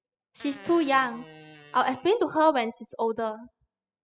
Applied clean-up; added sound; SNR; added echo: classical method spectral subtraction.